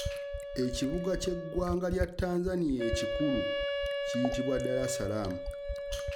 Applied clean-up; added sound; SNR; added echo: none; Wind instrument, woodwind instrument + Fill (with liquid); 2 dB; none.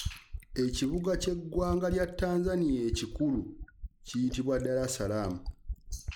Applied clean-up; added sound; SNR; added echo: neural mask model Resemble Enhance denoiser.